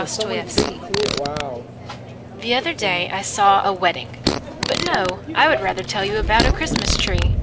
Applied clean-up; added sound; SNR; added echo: none; Microwave oven + Fart; 2 dB; none.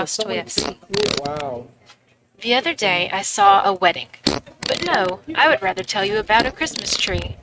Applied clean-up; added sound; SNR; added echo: neural mask model RNNoise.